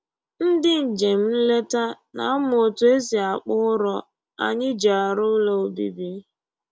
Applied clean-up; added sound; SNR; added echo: none; none; none; none.